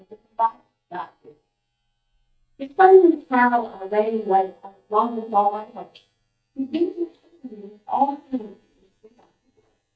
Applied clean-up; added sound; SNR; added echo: neural mask model DeepFilterNet 3.